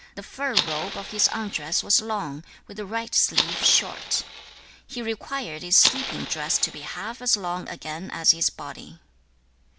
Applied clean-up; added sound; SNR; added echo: none; Fire; 5 dB; none.